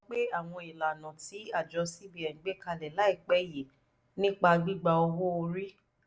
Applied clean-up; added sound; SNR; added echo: none; none; none; none.